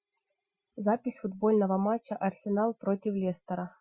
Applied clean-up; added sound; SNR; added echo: classical method Wiener filter.